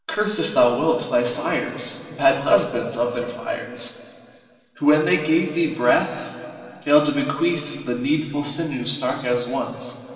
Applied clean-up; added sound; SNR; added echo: none; none; none; reverberation time 2.4 s.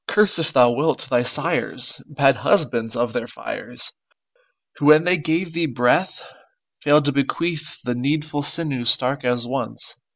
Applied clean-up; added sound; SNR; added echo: none; none; none; none.